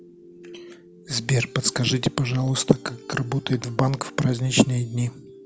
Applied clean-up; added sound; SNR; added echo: none; none; none; none.